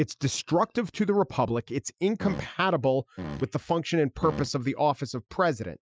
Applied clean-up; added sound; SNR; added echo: classical method Wiener filter.